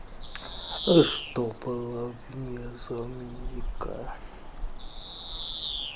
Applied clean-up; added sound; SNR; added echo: none; Bird vocalization, bird call, bird song; 5 dB; none.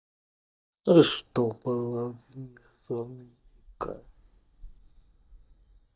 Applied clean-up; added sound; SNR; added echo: neural mask model DeepFilterNet 3.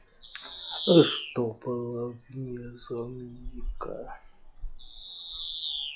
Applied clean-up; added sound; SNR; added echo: classical method log-MMSE.